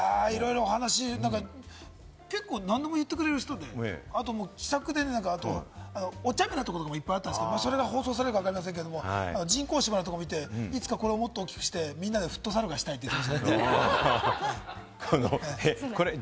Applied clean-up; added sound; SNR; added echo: none; none; none; none.